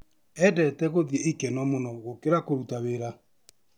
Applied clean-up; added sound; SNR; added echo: none; none; none; none.